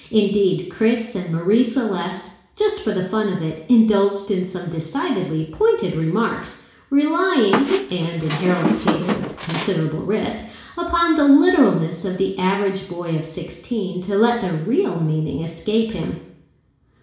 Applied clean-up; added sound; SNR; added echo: none; Squeak; 3 dB; reverberation time 0.7 s.